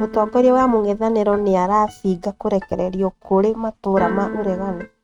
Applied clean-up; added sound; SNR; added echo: neural mask model RNNoise.